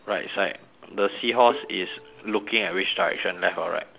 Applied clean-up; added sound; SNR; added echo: none; Bowed string instrument; 16 dB; none.